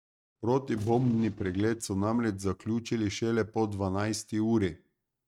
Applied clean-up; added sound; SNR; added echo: neural mask model RNNoise.